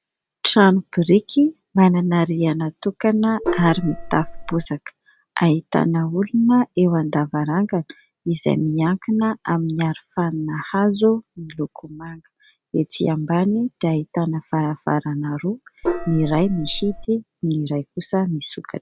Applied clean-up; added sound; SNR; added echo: none; Gong; 7 dB; none.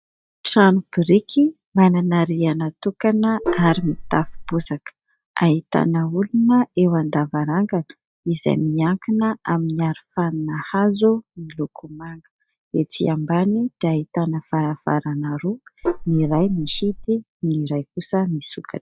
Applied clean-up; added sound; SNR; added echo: neural mask model DeepFilterNet 3.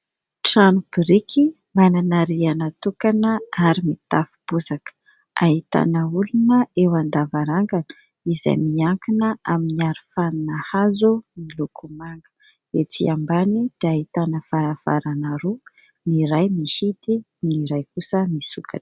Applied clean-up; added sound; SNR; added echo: none; none; none; none.